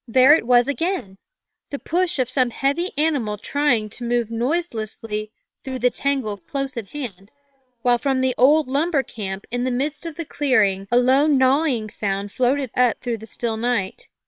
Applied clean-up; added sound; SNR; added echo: neural separator model SepFormer WHAM!.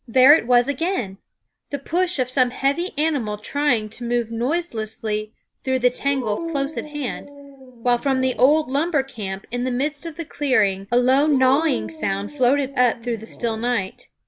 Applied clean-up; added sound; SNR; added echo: none; Dog; 12 dB; none.